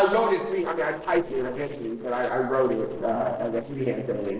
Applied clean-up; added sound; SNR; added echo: neural separator model SepFormer DNS4.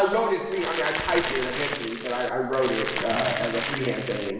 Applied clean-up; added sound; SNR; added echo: none; Crackle; 6 dB; reverberation time 1.2 s.